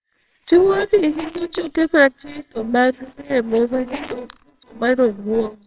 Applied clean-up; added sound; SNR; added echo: neural separator model SepFormer WHAMR!.